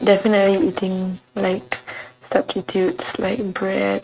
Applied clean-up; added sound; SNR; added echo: neural mask model RNNoise.